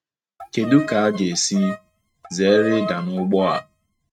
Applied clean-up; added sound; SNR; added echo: neural mask model RNNoise.